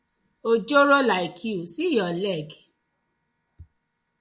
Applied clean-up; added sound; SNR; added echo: none; none; none; none.